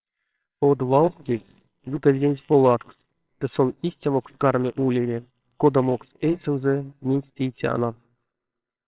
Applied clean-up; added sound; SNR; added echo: neural separator model SepFormer WHAMR!.